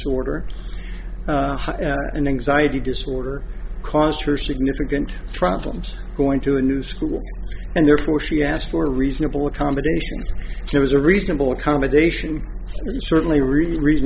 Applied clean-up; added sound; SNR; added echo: none; none; none; none.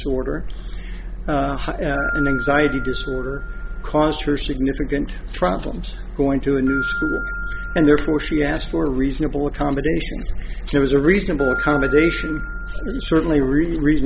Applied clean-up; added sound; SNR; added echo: none; Keyboard (musical); 12 dB; none.